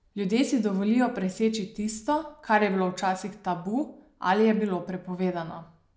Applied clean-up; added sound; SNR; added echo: none; none; none; none.